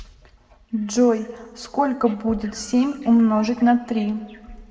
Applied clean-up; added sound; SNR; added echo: none; Bird; 19 dB; reverberation time 1.3 s.